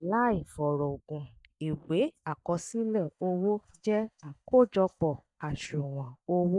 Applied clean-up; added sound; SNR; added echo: neural mask model DeepFilterNet 3.